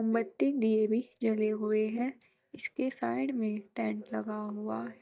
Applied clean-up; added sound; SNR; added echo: neural mask model DeepFilterNet 3.